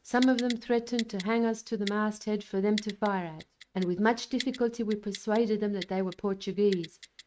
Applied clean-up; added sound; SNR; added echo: neural mask model RNNoise.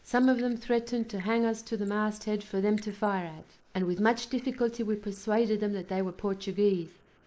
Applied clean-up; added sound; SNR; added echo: neural mask model Resemble Enhance denoiser.